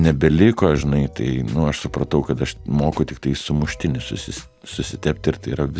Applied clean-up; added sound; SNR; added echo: none; none; none; none.